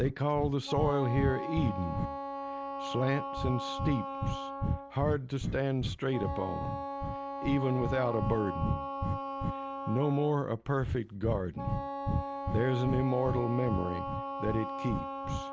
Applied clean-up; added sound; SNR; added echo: none; Breathing + Wind instrument, woodwind instrument; 3 dB; none.